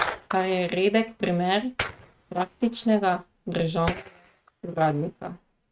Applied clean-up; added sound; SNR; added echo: neural mask model RNNoise.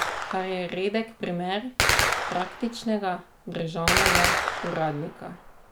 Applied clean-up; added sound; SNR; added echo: none; Gunshot, gunfire; -2 dB; none.